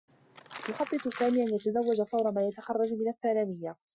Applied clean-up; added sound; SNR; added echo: classical method Wiener filter.